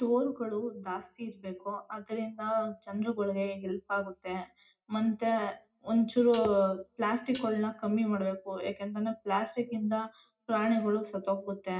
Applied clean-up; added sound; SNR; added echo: none; Dishes, pots, and pans; 20 dB; reverberation time 0.4 s.